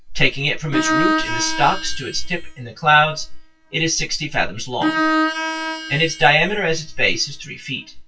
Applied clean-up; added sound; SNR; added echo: classical method WPE with log-MMSE.